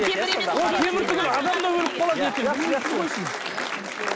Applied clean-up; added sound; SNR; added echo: none; Applause; 6 dB; none.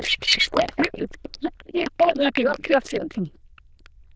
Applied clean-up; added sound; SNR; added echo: neural diffusion model UNIVERSE++.